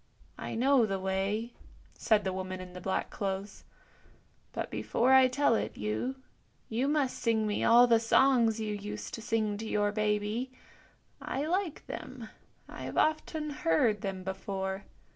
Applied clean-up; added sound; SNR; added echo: none; none; none; none.